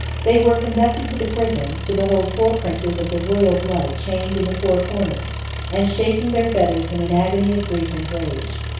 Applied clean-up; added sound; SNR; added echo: none; Engine; 6 dB; reverberation time 0.6 s.